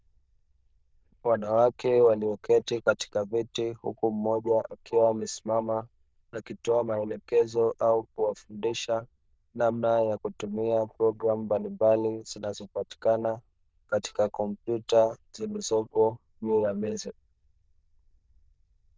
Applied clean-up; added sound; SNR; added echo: neural diffusion model UNIVERSE++.